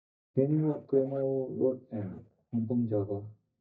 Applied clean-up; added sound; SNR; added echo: neural mask model DeepFilterNet 3.